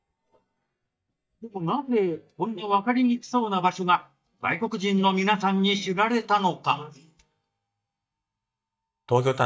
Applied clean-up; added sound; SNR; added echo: neural mask model DeepFilterNet 3.